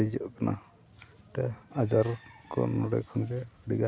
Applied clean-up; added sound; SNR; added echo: none; none; none; none.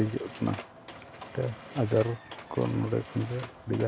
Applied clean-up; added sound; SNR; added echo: none; Mechanisms; 15 dB; none.